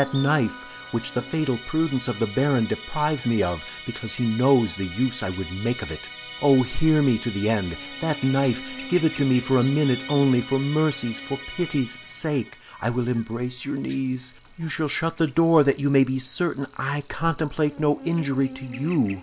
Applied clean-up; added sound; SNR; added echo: none; Musical instrument + Buzz; 15 dB; none.